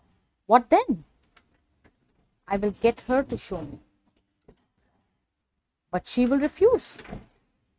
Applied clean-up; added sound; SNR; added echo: neural mask model RNNoise.